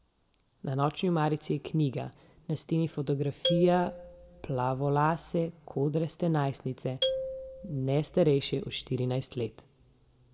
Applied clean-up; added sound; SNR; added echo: none; Marimba, xylophone; 7 dB; reverberation time 0.6 s.